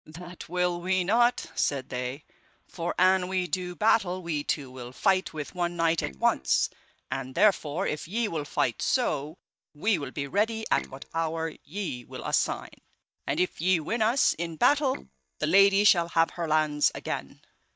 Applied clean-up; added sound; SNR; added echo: neural mask model DeepFilterNet 3.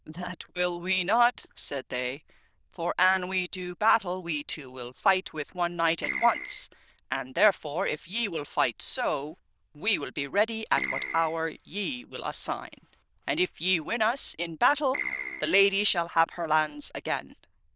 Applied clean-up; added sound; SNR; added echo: neural diffusion model UNIVERSE++.